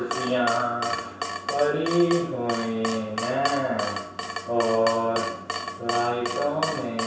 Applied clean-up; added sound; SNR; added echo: none; Drip / Water tap, faucet; 6 dB; reverberation time 0.7 s.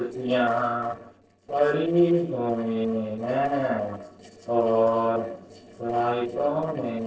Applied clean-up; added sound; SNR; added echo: neural separator model SepFormer DNS4.